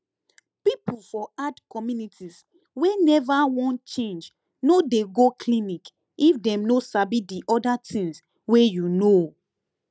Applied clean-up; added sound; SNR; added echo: none; none; none; none.